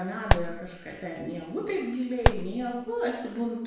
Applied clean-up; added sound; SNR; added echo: none; Fireworks; -4 dB; reverberation time 0.9 s.